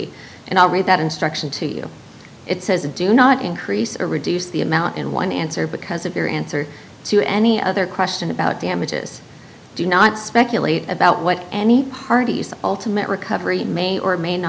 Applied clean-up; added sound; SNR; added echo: none; none; none; none.